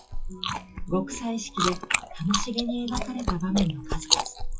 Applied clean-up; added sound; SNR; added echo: classical method WPE with log-MMSE.